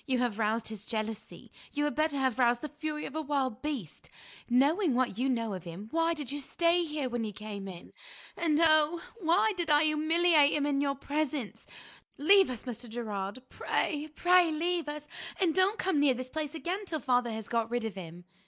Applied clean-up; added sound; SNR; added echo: neural mask model Resemble Enhance denoiser.